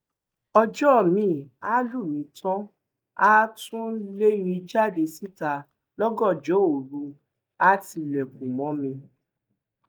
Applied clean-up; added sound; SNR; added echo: neural mask model DeepFilterNet 3.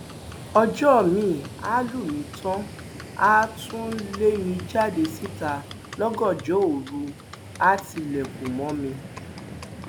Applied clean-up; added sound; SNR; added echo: none; Livestock, farm animals, working animals; 14 dB; none.